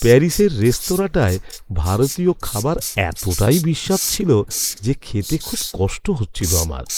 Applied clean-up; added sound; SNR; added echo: neural mask model Resemble Enhance denoiser.